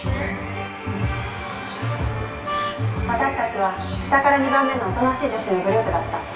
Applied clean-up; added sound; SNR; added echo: none; Wind instrument, woodwind instrument; 7 dB; reverberation time 1.0 s.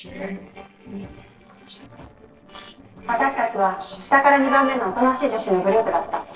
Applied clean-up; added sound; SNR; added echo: neural separator model SepFormer DNS4.